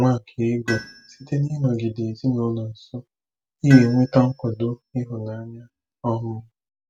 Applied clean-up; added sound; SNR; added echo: none; Tools; 17 dB; none.